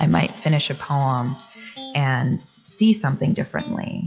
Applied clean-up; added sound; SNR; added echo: classical method log-MMSE.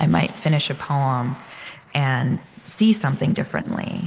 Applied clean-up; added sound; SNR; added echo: neural mask model Resemble Enhance denoiser.